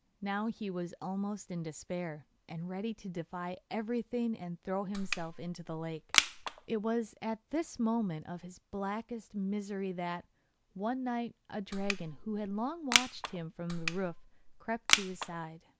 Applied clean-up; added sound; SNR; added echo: none; Crushing; -3 dB; none.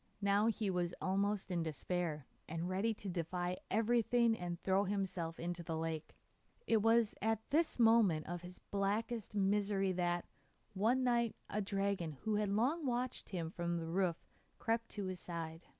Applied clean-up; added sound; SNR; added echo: none; none; none; none.